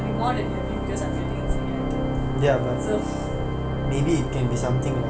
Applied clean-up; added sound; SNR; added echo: none; Organ; -1 dB; none.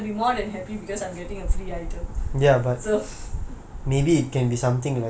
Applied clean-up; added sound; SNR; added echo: none; none; none; none.